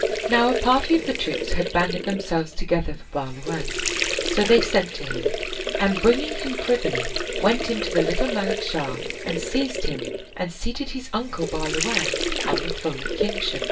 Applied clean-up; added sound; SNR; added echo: none; Sink (filling or washing) / Water; 3 dB; reverberation time 0.2 s.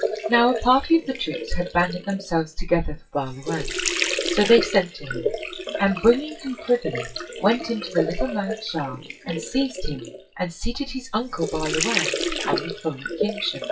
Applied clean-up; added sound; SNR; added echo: classical method WPE with log-MMSE.